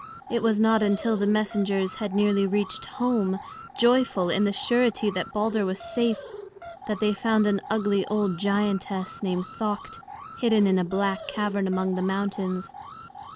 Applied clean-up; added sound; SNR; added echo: none; Alarm; 15 dB; none.